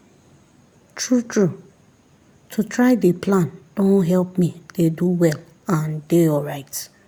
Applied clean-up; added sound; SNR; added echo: none; none; none; none.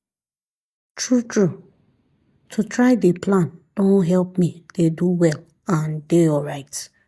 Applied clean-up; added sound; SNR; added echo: neural mask model DeepFilterNet 3.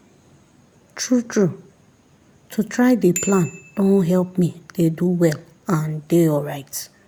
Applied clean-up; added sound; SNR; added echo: none; Bicycle bell; 16 dB; none.